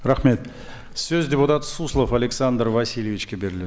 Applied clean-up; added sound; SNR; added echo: none; Chewing, mastication / Livestock, farm animals, working animals; 15 dB; none.